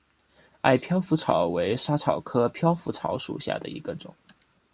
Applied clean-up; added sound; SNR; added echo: none; none; none; none.